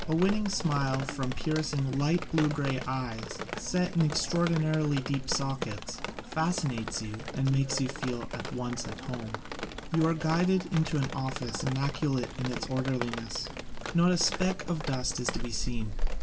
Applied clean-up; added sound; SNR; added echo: none; Drip; 5 dB; reverberation time 0.2 s.